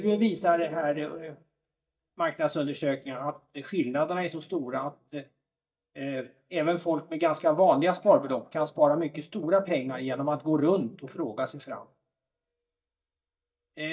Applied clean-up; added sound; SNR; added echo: neural mask model DeepFilterNet 3.